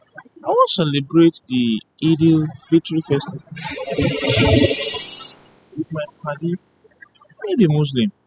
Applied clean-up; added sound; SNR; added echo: classical method spectral subtraction.